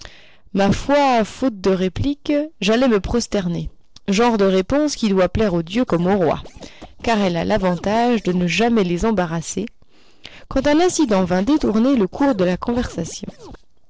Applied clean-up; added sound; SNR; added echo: neural separator model SepFormer DNS4.